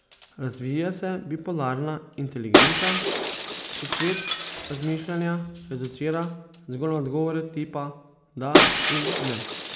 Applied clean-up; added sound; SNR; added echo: none; Shatter; -5 dB; none.